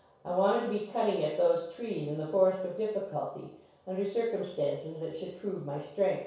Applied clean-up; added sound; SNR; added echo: none; none; none; reverberation time 0.6 s.